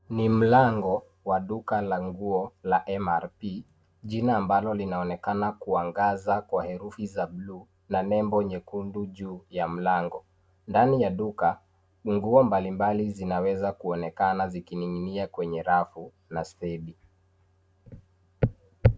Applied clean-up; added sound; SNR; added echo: none; none; none; none.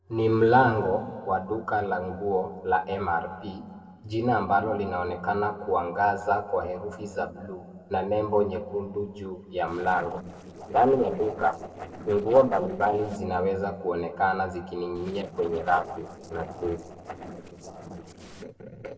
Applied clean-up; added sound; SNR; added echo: neural separator model SepFormer DNS4.